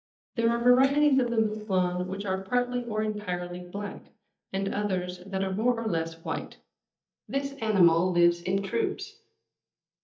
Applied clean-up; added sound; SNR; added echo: neural mask model DeepFilterNet 3.